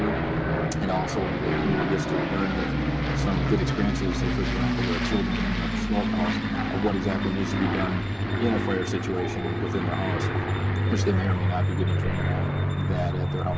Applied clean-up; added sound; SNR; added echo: none; Aircraft; -4 dB; none.